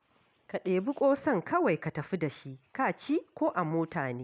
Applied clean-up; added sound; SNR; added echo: none; none; none; none.